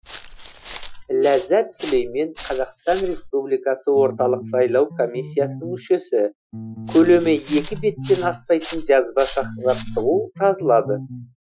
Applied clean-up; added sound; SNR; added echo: classical method Wiener filter.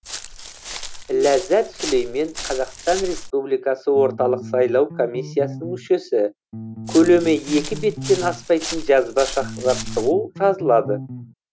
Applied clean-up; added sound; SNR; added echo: none; Bass guitar + Walk, footsteps; 11 dB; none.